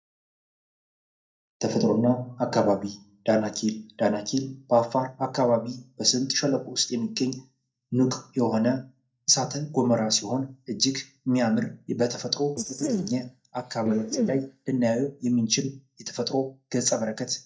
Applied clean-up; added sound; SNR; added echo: neural mask model DeepFilterNet 3.